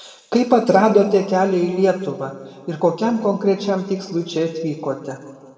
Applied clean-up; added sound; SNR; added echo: none; none; none; reverberation time 1.4 s.